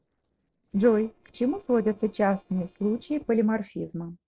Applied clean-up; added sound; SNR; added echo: neural separator model SepFormer DNS4.